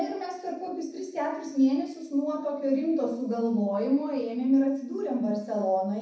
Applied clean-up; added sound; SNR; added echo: none; none; none; reverberation time 0.7 s.